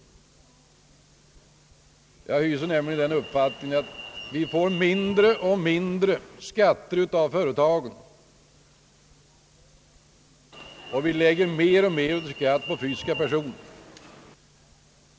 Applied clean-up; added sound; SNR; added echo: none; Alarm; 14 dB; none.